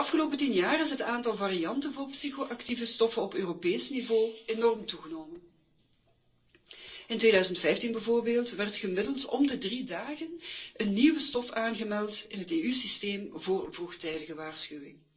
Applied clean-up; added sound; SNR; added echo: neural separator model SepFormer DNS4.